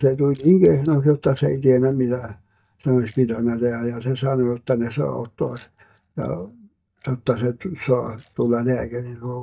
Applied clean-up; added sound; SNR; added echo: neural mask model DeepFilterNet 3.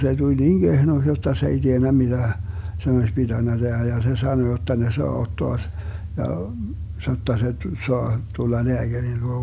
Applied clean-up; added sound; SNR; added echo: none; none; none; none.